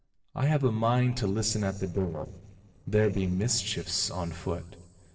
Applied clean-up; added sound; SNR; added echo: neural separator model SepFormer DNS4.